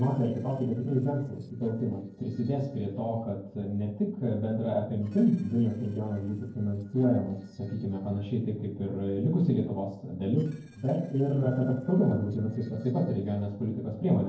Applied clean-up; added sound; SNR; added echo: neural separator model SepFormer DNS4.